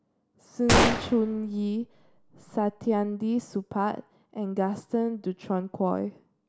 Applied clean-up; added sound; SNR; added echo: none; Gunshot, gunfire; -1 dB; none.